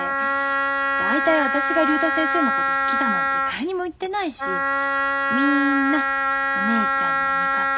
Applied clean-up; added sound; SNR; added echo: none; Wind instrument, woodwind instrument; -4 dB; none.